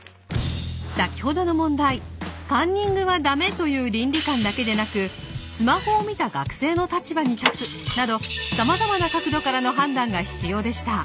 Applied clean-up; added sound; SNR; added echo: none; Cutlery, silverware; 4 dB; none.